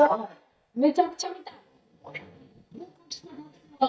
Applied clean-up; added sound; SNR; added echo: neural mask model DeepFilterNet 3.